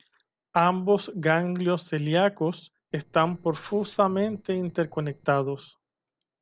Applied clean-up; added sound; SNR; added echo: neural separator model SepFormer DNS4.